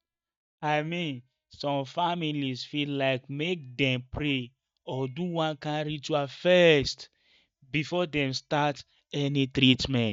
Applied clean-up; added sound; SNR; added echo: neural mask model DeepFilterNet 3.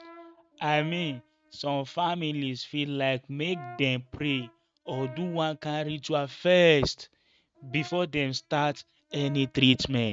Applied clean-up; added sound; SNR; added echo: neural mask model RNNoise.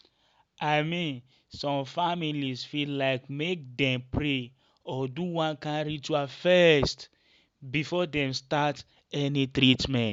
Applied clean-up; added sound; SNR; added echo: none; none; none; none.